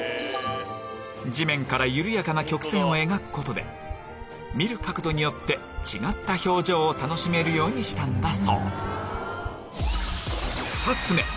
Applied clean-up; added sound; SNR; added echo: none; Run; 14 dB; none.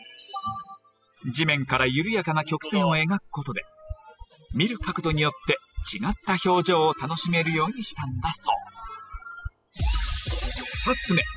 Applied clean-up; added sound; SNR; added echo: classical method spectral subtraction.